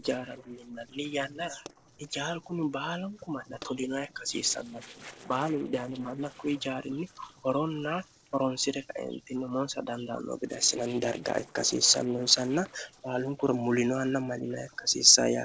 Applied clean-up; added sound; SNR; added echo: neural separator model SepFormer DNS4.